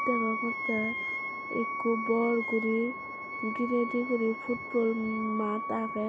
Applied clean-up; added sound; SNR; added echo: none; Wind instrument, woodwind instrument; 5 dB; none.